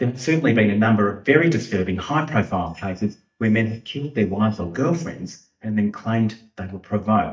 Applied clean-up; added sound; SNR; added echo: neural mask model DeepFilterNet 3.